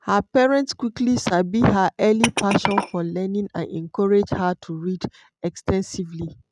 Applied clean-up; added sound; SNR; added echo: neural mask model RNNoise.